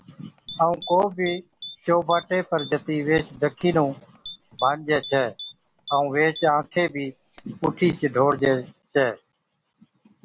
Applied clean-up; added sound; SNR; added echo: none; Typing; 17 dB; none.